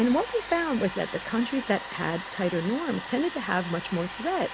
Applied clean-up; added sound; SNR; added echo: none; Domestic sounds, home sounds; 10 dB; none.